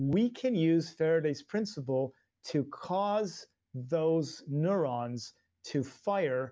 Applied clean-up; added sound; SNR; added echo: none; none; none; none.